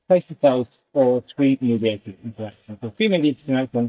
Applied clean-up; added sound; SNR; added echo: neural mask model DeepFilterNet 3.